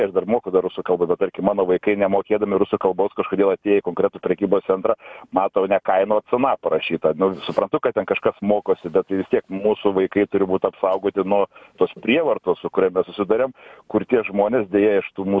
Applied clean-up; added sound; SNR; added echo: none; none; none; none.